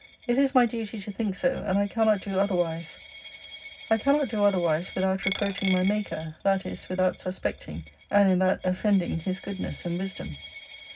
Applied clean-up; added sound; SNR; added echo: none; Coin (dropping); 15 dB; reverberation time 0.4 s.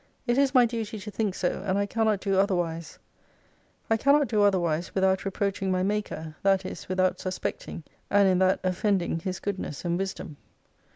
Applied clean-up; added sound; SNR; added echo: none; none; none; none.